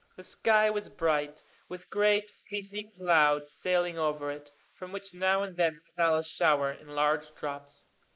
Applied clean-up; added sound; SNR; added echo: neural mask model Resemble Enhance denoiser.